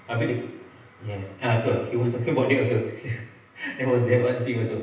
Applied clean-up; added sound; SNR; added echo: none; none; none; reverberation time 0.9 s.